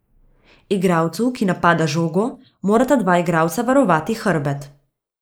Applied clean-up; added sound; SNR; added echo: neural mask model Resemble Enhance denoiser.